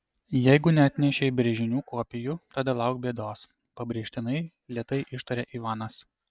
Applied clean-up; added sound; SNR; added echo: none; none; none; none.